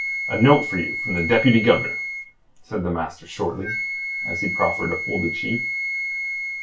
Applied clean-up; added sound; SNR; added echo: none; Wind instrument, woodwind instrument; 4 dB; reverberation time 0.2 s.